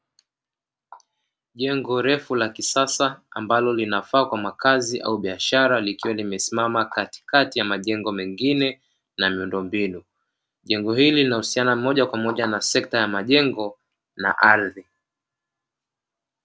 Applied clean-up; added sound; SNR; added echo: none; none; none; none.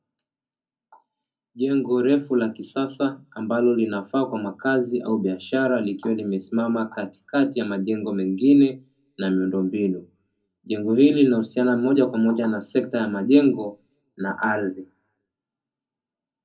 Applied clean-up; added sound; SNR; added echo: none; none; none; reverberation time 0.4 s.